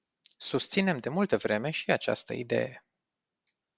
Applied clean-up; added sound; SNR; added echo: none; none; none; none.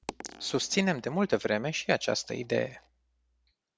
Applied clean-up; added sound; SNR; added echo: none; Coin (dropping); 20 dB; none.